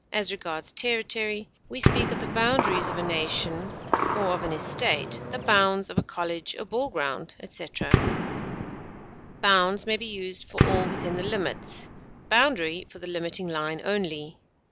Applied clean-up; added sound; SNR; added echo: none; Gunshot, gunfire + Gunshot, gunfire; 0 dB; none.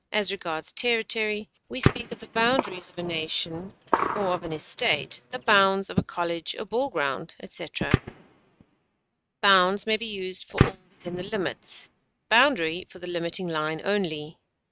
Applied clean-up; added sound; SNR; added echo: neural mask model RNNoise.